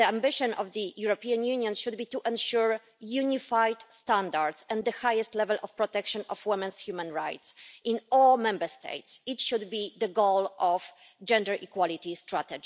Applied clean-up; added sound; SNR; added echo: none; none; none; none.